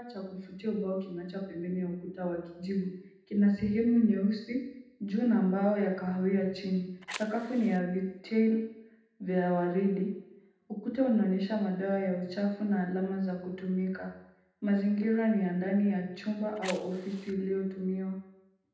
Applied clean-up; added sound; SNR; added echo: none; Fire; 16 dB; reverberation time 0.8 s.